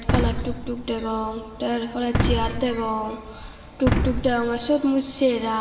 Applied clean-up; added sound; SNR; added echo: none; Boom; 2 dB; reverberation time 2.4 s.